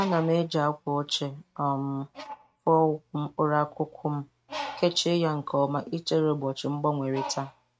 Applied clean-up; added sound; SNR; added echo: neural mask model RNNoise.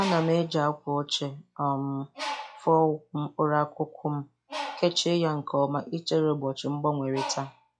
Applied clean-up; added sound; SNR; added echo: classical method log-MMSE.